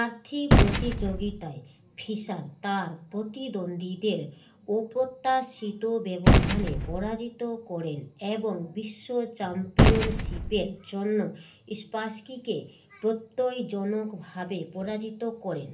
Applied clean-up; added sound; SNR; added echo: none; Gunshot, gunfire; -4 dB; reverberation time 0.3 s.